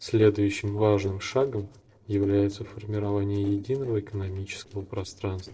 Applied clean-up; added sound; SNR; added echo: neural separator model SepFormer DNS4.